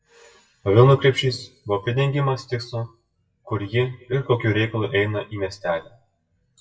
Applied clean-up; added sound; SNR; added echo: classical method WPE with log-MMSE.